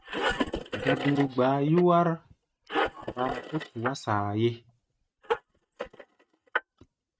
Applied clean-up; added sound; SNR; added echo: neural mask model RNNoise.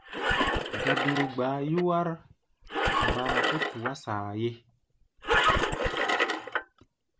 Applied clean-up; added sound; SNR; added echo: none; Engine; -4 dB; none.